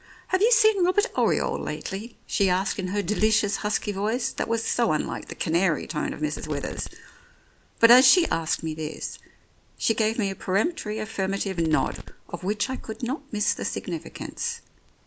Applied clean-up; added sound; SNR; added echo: none; Fireworks; 11 dB; none.